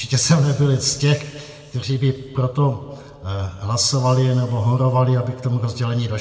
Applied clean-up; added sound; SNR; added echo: none; none; none; reverberation time 1.6 s.